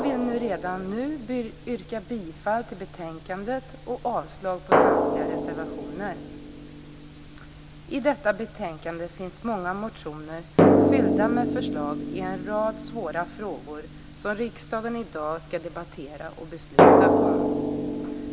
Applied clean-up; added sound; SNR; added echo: none; Drum; -5 dB; none.